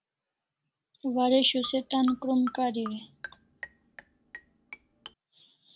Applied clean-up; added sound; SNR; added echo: none; Marimba, xylophone; 15 dB; none.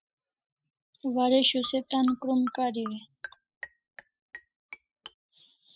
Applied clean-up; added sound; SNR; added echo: classical method spectral subtraction.